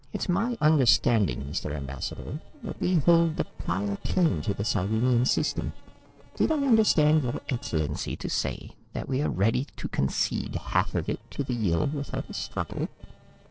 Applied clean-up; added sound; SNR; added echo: neural separator model SepFormer DNS4.